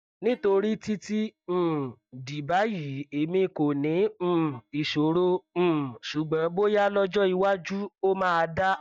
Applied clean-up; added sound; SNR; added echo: neural mask model DeepFilterNet 3.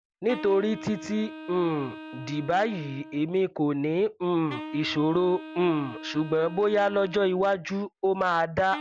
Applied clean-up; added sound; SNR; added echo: none; Wind instrument, woodwind instrument; 15 dB; none.